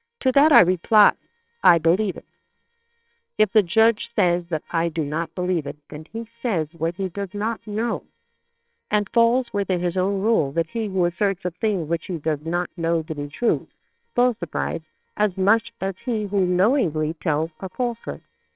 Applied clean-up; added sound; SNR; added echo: neural separator model SepFormer WHAMR!.